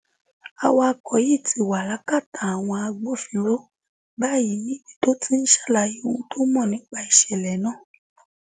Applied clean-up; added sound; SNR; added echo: none; none; none; none.